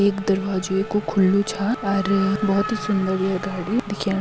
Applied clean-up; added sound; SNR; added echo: none; Race car, auto racing / Accelerating, revving, vroom; 11 dB; none.